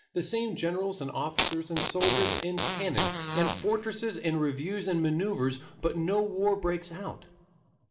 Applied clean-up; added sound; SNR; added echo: none; Fart; 0 dB; reverberation time 1.8 s.